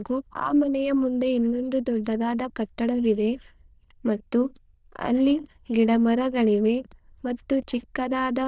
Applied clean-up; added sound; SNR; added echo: neural diffusion model UNIVERSE++.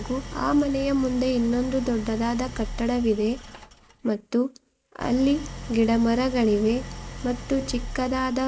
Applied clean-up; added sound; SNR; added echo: none; Idling; 12 dB; none.